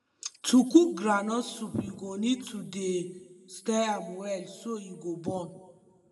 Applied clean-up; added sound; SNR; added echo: none; none; none; reverberation time 1.5 s.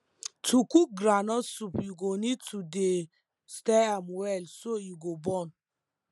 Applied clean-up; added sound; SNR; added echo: none; none; none; none.